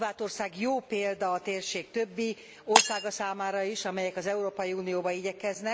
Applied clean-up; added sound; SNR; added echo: none; Shatter; 2 dB; none.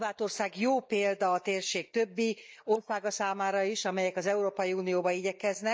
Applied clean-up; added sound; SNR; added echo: neural mask model DeepFilterNet 3.